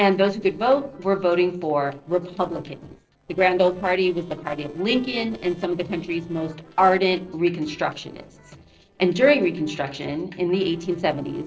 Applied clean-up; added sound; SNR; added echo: neural separator model SepFormer DNS4.